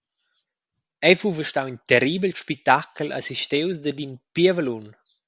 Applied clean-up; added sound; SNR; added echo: none; none; none; none.